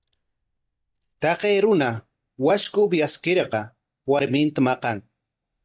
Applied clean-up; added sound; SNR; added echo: neural mask model DeepFilterNet 3.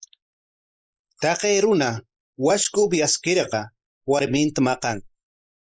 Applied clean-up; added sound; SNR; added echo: neural mask model Resemble Enhance denoiser.